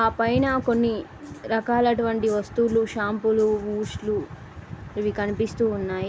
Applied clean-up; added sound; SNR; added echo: none; none; none; none.